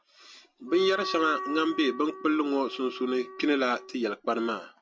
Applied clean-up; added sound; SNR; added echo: none; Wind instrument, woodwind instrument; 11 dB; none.